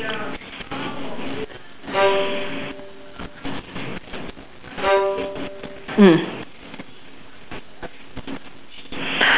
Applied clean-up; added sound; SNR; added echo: none; Bowed string instrument; 2 dB; none.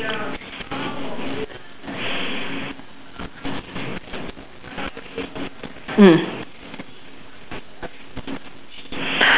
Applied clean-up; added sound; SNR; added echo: none; none; none; none.